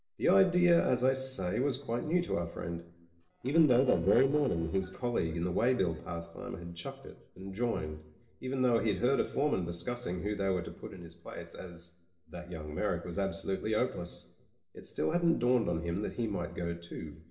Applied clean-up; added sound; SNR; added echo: neural separator model SepFormer DNS4.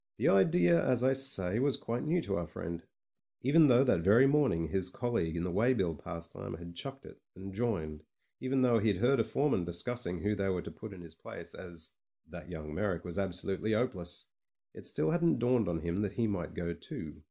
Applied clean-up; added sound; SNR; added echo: none; none; none; none.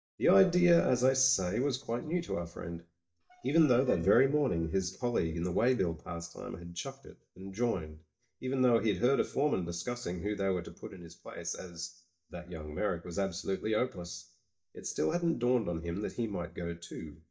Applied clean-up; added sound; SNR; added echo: neural mask model DeepFilterNet 3.